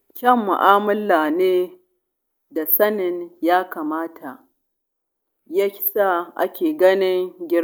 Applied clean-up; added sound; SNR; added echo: neural mask model Resemble Enhance denoiser.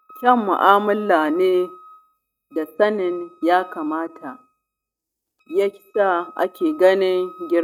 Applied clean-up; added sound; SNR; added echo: neural mask model RNNoise.